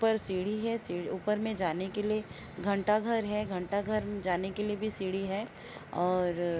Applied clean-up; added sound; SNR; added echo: none; none; none; none.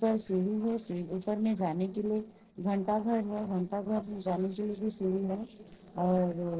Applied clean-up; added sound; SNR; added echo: neural separator model SepFormer DNS4.